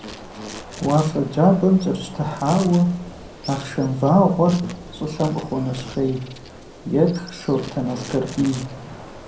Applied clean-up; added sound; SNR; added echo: none; Insect; 15 dB; reverberation time 0.6 s.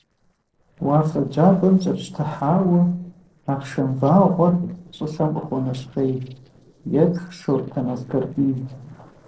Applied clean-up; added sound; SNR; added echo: neural separator model SepFormer DNS4.